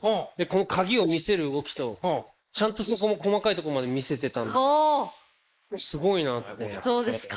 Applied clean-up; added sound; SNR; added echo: neural mask model Resemble Enhance denoiser.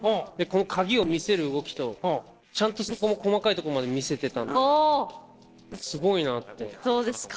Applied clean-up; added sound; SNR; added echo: neural separator model SepFormer DNS4.